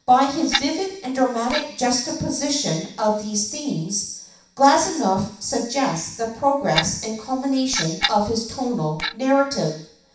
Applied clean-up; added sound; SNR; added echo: none; Clock; 7 dB; reverberation time 0.7 s.